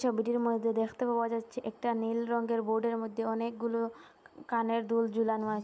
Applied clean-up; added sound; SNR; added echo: none; none; none; none.